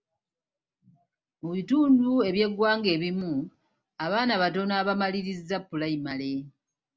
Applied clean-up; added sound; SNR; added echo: none; none; none; none.